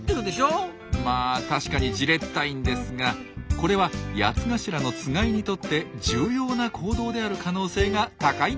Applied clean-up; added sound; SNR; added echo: none; none; none; none.